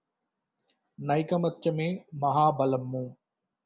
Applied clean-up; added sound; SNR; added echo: none; none; none; none.